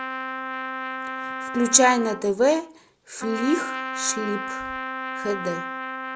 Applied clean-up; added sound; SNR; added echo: none; Trumpet; 6 dB; none.